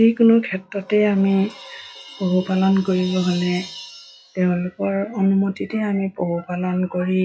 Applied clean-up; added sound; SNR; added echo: classical method log-MMSE.